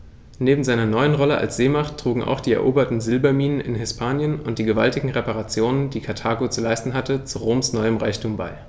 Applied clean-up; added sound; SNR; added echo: none; none; none; none.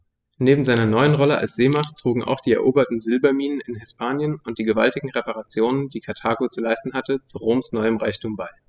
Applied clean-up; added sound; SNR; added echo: classical method spectral subtraction.